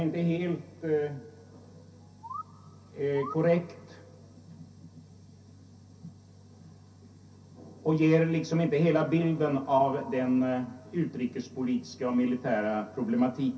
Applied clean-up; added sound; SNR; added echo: none; Bird; 16 dB; reverberation time 0.3 s.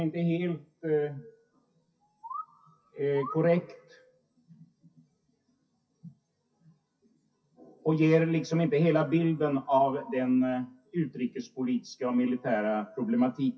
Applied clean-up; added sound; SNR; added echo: classical method WPE with log-MMSE.